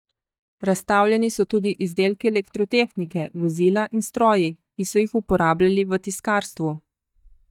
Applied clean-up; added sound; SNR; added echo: neural mask model DeepFilterNet 3.